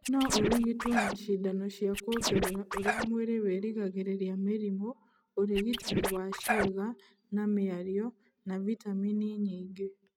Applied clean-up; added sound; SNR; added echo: neural mask model RNNoise.